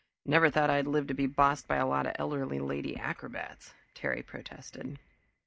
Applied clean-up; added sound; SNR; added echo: none; none; none; none.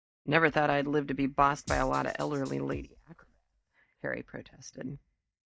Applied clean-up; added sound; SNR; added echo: neural mask model DeepFilterNet 3.